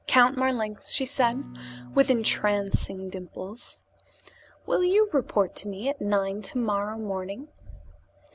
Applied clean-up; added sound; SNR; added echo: none; Acoustic guitar / Strum; 15 dB; none.